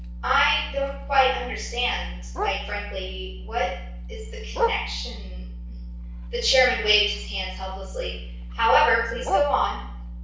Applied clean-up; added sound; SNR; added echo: none; Bark; 11 dB; reverberation time 0.6 s.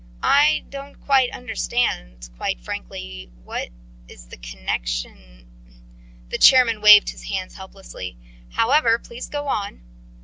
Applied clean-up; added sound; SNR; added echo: none; none; none; none.